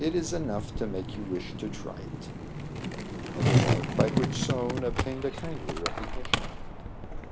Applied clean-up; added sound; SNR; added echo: none; Skateboard; -4 dB; none.